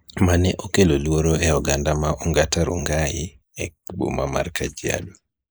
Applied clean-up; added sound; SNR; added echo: neural mask model Resemble Enhance denoiser.